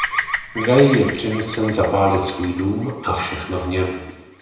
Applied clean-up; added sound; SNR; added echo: none; Bird vocalization, bird call, bird song; 10 dB; reverberation time 1.0 s.